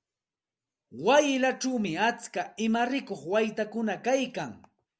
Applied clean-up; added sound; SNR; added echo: none; none; none; none.